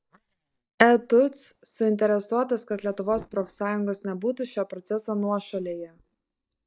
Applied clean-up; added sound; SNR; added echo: neural mask model DeepFilterNet 3.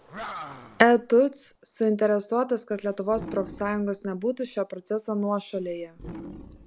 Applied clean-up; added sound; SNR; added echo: none; Animal; 17 dB; none.